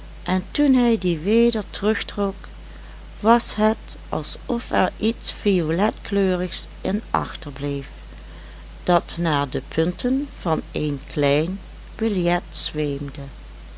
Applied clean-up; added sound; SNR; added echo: none; none; none; none.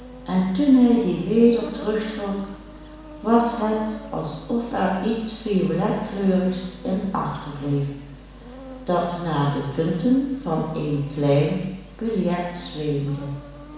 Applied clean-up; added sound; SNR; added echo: none; Insect; 19 dB; reverberation time 1.1 s.